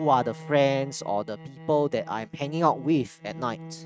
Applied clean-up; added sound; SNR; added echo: neural mask model RNNoise.